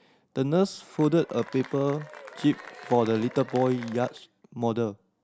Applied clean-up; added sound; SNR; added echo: none; Applause / Cheering; 18 dB; none.